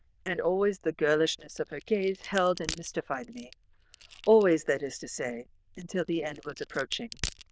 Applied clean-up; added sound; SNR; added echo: neural diffusion model UNIVERSE++.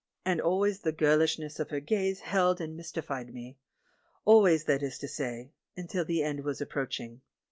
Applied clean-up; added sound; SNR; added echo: none; none; none; none.